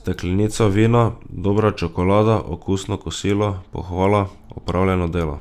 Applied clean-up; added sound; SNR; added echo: none; none; none; none.